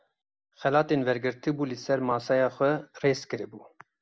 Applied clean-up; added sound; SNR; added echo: none; none; none; none.